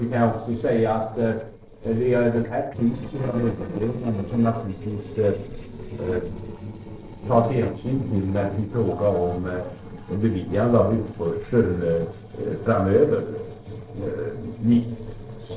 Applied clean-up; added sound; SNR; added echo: neural separator model SepFormer DNS4.